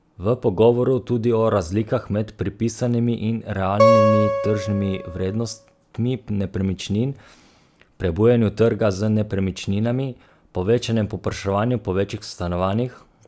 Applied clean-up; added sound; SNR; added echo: none; Acoustic guitar; -1 dB; none.